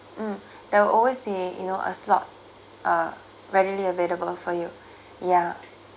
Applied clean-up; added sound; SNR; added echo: none; none; none; none.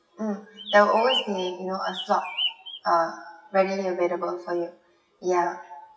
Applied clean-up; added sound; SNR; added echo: classical method WPE with log-MMSE.